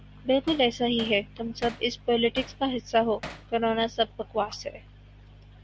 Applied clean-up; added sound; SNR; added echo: none; Hammer; 16 dB; none.